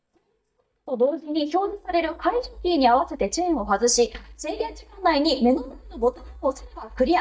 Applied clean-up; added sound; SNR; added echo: neural mask model DeepFilterNet 3.